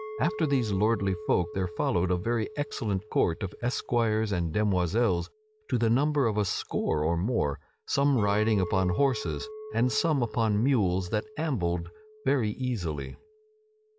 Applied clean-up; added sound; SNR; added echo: none; Chink, clink; 16 dB; none.